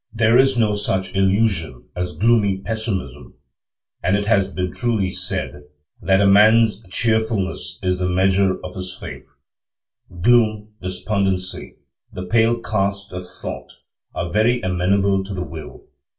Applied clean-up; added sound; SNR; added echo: none; none; none; reverberation time 0.2 s.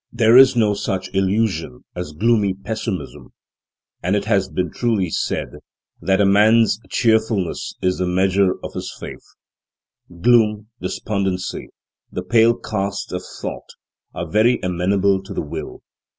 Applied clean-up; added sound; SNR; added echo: none; none; none; none.